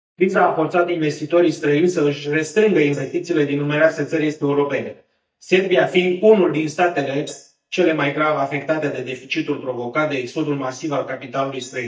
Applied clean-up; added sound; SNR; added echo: neural mask model DeepFilterNet 3.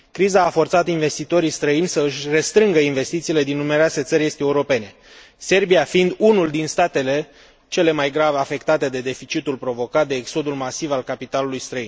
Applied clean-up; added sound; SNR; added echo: none; none; none; none.